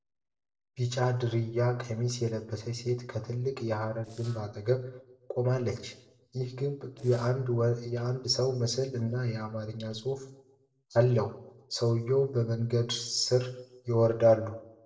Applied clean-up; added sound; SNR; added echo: neural separator model SepFormer DNS4.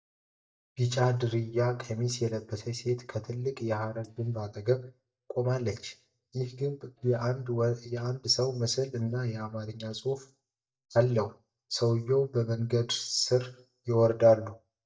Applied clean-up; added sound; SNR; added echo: neural mask model DeepFilterNet 3.